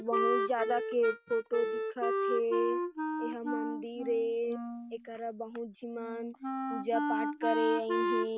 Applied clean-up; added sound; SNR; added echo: neural mask model RNNoise.